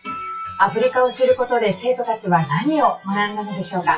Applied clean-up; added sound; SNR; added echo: classical method WPE with log-MMSE.